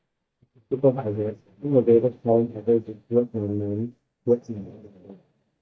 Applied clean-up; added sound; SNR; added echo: neural mask model DeepFilterNet 3.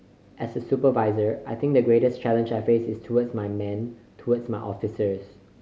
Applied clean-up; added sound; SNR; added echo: none; none; none; none.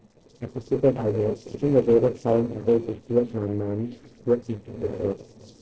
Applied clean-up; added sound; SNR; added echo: neural separator model SepFormer DNS4.